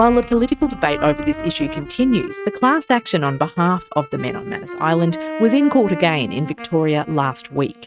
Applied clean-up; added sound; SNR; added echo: neural mask model RNNoise.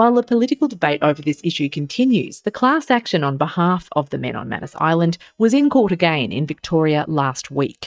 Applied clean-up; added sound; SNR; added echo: neural mask model DeepFilterNet 3.